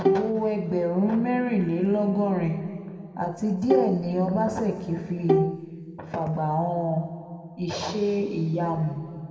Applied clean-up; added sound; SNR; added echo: none; Bowed string instrument; 2 dB; reverberation time 2.2 s.